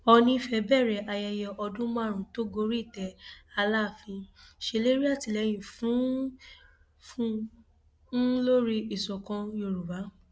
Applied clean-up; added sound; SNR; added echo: none; none; none; none.